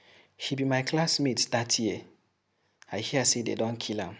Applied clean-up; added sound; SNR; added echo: none; none; none; none.